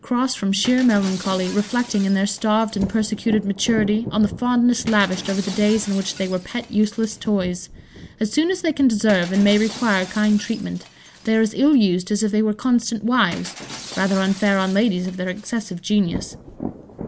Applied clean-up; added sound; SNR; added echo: none; Thunder + Shatter; 16 dB; none.